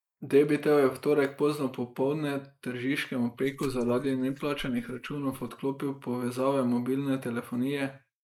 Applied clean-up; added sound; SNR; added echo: neural mask model Resemble Enhance denoiser.